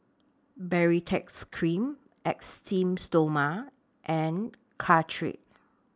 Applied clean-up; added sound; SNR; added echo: none; none; none; none.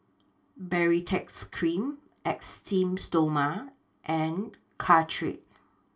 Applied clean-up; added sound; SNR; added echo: none; none; none; reverberation time 0.2 s.